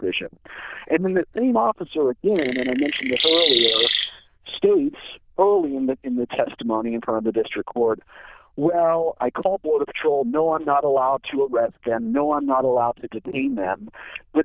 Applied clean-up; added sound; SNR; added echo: neural diffusion model UNIVERSE++.